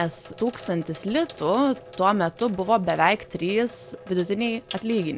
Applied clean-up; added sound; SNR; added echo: none; Sink (filling or washing); 19 dB; none.